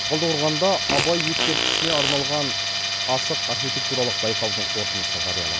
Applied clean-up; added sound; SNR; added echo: none; Fart + Tools; -3 dB; none.